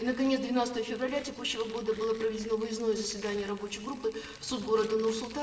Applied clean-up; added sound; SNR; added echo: none; Tearing; 19 dB; reverberation time 1.0 s.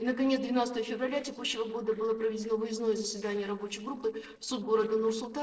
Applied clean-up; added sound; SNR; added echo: neural separator model SepFormer DNS4.